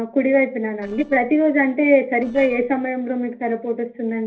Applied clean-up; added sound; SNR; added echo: neural separator model SepFormer DNS4.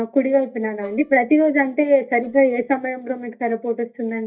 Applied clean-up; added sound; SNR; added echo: neural mask model DeepFilterNet 3.